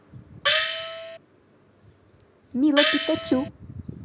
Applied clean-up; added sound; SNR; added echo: none; Gong; -4 dB; none.